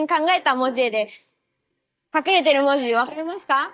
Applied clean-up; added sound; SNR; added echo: neural mask model DeepFilterNet 3.